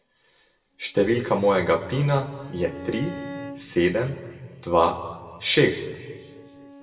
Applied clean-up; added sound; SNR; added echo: none; Bowed string instrument; 18 dB; reverberation time 1.6 s.